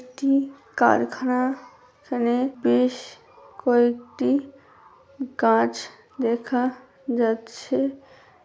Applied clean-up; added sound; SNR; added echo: none; none; none; none.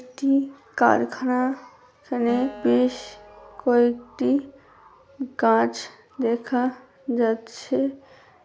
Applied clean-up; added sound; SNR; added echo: none; Acoustic guitar; 20 dB; none.